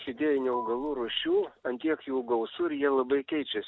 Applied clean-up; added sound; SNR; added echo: none; Marimba, xylophone; 13 dB; none.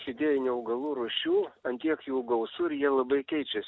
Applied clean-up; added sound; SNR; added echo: none; none; none; none.